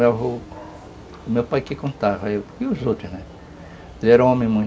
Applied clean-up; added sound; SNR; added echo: none; none; none; none.